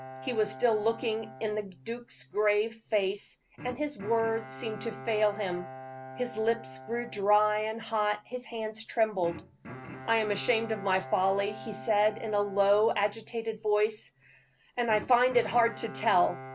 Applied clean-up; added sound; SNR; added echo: none; Bowed string instrument; 16 dB; none.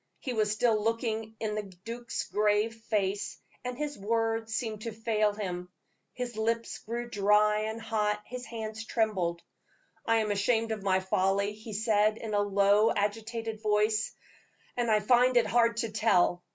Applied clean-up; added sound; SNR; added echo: none; none; none; none.